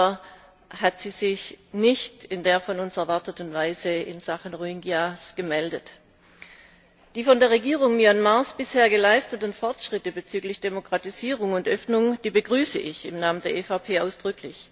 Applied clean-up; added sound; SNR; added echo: none; none; none; none.